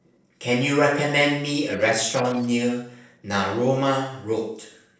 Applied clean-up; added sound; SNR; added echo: neural separator model SepFormer DNS4.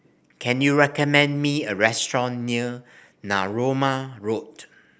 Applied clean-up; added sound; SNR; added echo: none; none; none; none.